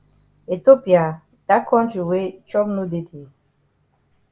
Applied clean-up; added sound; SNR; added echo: none; none; none; none.